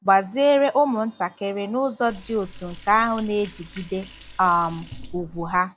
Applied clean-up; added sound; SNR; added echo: none; Liquid; 17 dB; none.